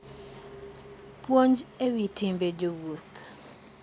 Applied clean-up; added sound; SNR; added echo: none; none; none; none.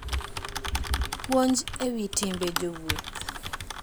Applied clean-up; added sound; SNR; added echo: none; Typing; 2 dB; none.